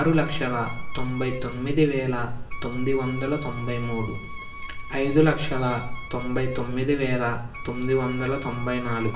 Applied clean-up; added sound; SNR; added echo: none; Wind instrument, woodwind instrument; 16 dB; reverberation time 0.6 s.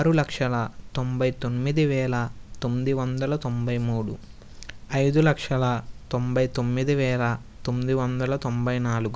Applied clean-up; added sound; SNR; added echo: none; none; none; none.